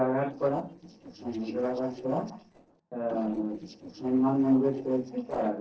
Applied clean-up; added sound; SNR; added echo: neural separator model SepFormer DNS4.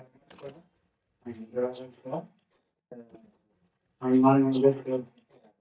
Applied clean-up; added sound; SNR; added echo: neural mask model DeepFilterNet 3.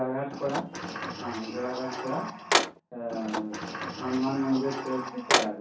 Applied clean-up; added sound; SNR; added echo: none; Sliding door; -1 dB; reverberation time 0.6 s.